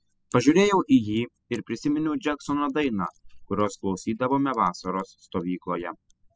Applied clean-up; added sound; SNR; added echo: classical method spectral subtraction.